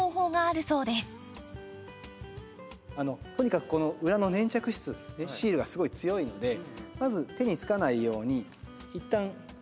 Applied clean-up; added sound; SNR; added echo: none; none; none; none.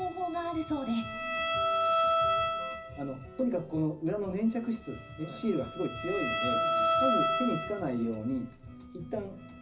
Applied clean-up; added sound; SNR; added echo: none; Bowed string instrument; -1 dB; reverberation time 0.4 s.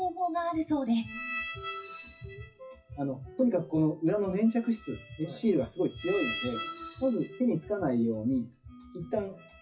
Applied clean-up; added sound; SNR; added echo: classical method WPE with log-MMSE.